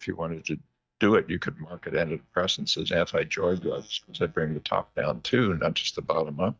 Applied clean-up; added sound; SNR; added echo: neural mask model DeepFilterNet 3.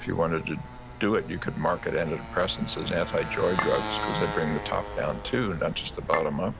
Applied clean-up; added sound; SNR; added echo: none; Chink, clink + Motorcycle; 7 dB; none.